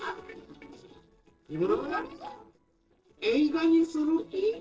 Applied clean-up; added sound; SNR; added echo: neural separator model SepFormer DNS4.